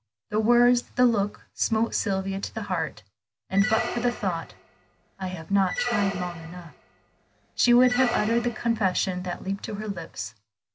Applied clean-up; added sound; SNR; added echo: none; Squeak; 9 dB; none.